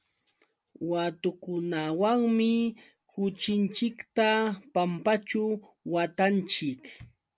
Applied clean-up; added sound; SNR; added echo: none; none; none; none.